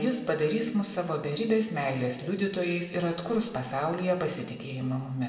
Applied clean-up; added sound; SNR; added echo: none; none; none; reverberation time 1.1 s.